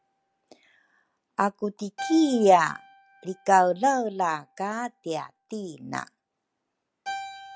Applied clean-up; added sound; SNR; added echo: none; Keyboard (musical); 17 dB; none.